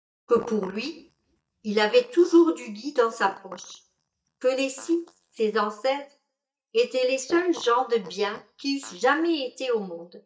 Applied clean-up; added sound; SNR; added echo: neural mask model DeepFilterNet 3.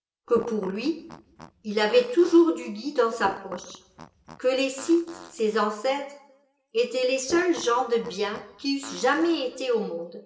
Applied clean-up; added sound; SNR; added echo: none; Fart; 19 dB; reverberation time 0.7 s.